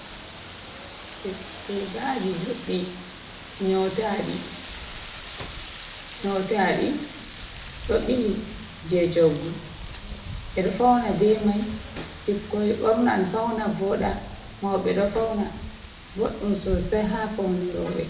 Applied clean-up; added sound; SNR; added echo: none; Rain; 12 dB; reverberation time 0.8 s.